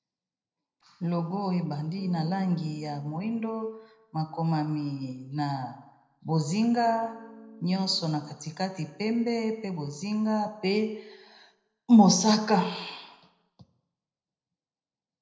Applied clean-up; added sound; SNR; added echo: neural separator model SepFormer DNS4.